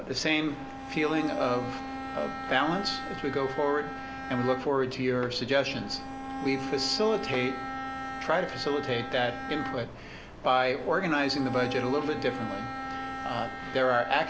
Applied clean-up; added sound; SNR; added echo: none; Bowed string instrument; 8 dB; none.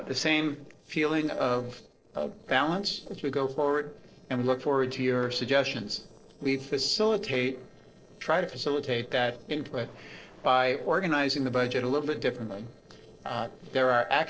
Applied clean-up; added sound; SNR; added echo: neural separator model SepFormer DNS4.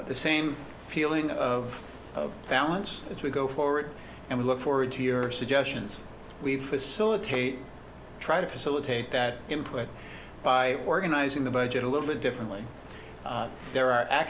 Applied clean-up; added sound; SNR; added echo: none; none; none; none.